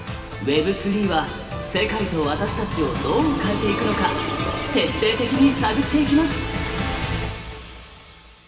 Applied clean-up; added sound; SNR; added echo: none; none; none; reverberation time 2.0 s.